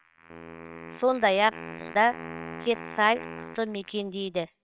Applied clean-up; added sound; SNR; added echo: neural separator model SepFormer WHAMR!.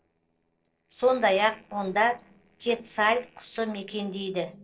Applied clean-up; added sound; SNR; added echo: neural separator model SepFormer DNS4.